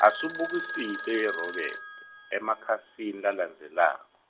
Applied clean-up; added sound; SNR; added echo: none; Telephone; 10 dB; none.